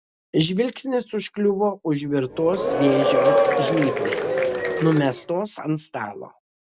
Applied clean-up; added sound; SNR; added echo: none; Applause / Crowd / Cheering; -2 dB; none.